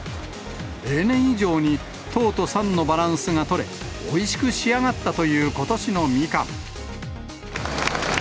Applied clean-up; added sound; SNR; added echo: none; none; none; none.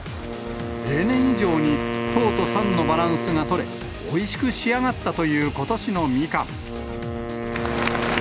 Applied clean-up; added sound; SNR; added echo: none; Wind instrument, woodwind instrument; 5 dB; none.